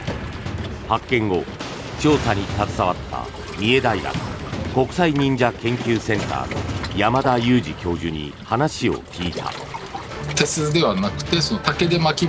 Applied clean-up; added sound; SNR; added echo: none; Waves, surf; 13 dB; none.